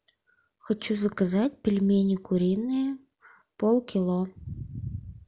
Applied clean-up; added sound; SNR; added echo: none; none; none; none.